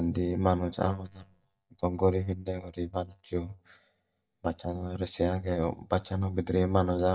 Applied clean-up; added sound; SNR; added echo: neural mask model DeepFilterNet 3.